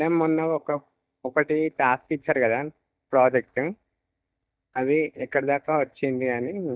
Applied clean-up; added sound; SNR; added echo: neural mask model DeepFilterNet 3.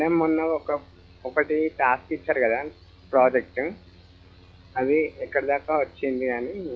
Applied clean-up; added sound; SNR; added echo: classical method log-MMSE.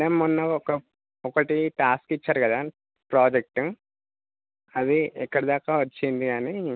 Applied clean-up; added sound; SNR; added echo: none; none; none; none.